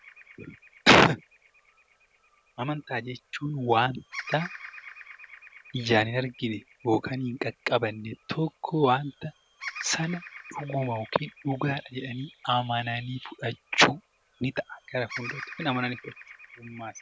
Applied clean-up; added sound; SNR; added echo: none; Bird vocalization, bird call, bird song; 17 dB; none.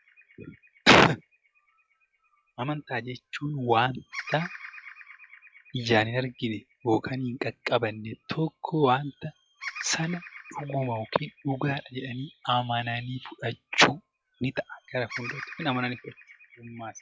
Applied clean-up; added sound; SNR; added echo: classical method log-MMSE.